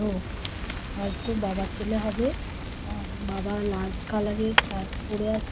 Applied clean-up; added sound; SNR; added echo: none; Fire; 1 dB; none.